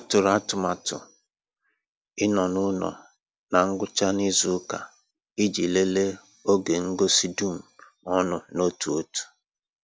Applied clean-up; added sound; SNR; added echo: none; none; none; none.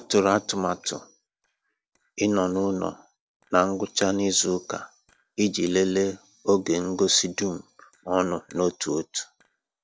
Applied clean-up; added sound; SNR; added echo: neural separator model SepFormer DNS4.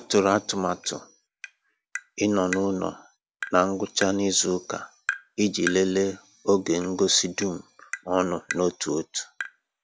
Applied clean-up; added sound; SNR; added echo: none; Tap; 13 dB; none.